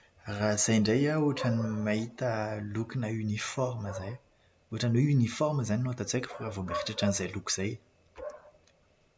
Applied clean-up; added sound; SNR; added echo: none; none; none; none.